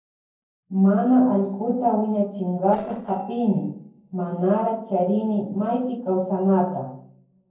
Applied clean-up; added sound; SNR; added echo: neural separator model SepFormer DNS4.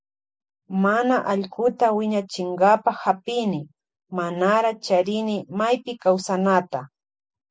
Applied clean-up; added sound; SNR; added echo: none; none; none; none.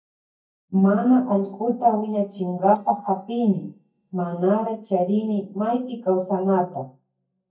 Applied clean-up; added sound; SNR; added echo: neural mask model DeepFilterNet 3.